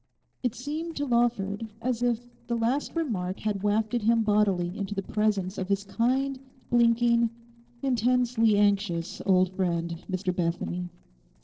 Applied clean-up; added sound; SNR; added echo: neural separator model SepFormer DNS4.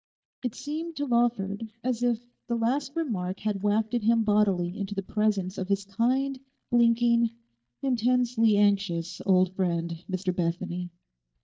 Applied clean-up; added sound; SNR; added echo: neural mask model DeepFilterNet 3.